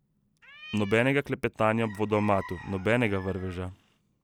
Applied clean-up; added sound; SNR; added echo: none; Cat + Chicken, rooster; 18 dB; none.